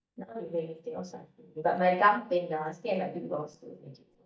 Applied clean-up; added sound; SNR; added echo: neural mask model DeepFilterNet 3.